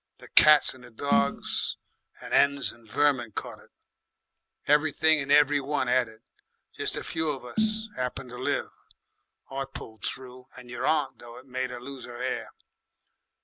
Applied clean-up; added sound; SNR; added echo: none; Snare drum; 5 dB; none.